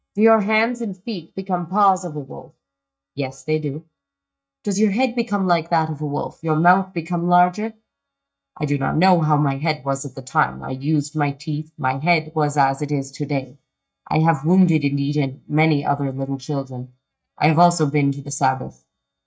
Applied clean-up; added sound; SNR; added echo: neural mask model DeepFilterNet 3.